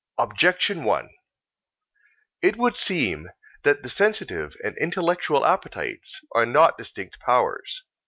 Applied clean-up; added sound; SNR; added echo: none; none; none; none.